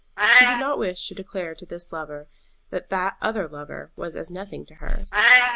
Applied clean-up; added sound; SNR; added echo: none; Meow; -4 dB; none.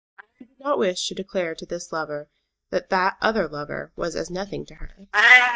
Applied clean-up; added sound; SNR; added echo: neural mask model DeepFilterNet 3.